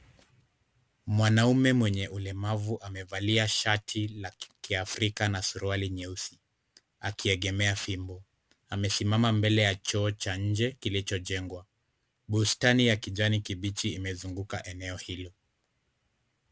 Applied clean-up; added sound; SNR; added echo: none; none; none; none.